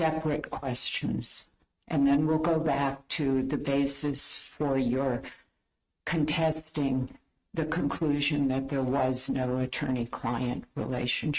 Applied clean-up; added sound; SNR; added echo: neural mask model RNNoise.